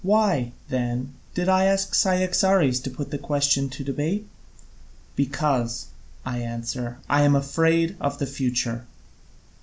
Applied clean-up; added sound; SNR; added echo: none; none; none; none.